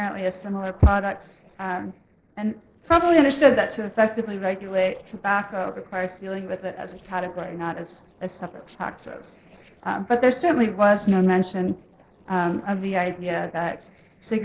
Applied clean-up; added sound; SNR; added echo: neural separator model SepFormer DNS4.